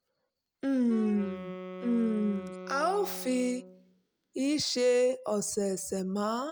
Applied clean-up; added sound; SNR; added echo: none; Wind instrument, woodwind instrument; 13 dB; none.